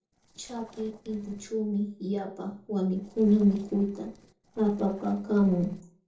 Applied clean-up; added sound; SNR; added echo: neural separator model SepFormer DNS4.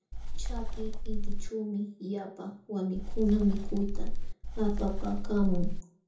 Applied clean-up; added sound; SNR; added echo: none; Wind; -4 dB; reverberation time 0.6 s.